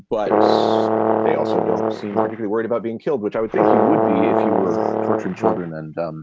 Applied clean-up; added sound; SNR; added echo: none; Brass instrument; -5 dB; none.